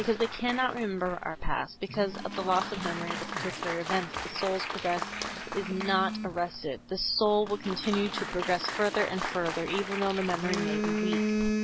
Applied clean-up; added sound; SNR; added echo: none; Applause + Telephone; 4 dB; none.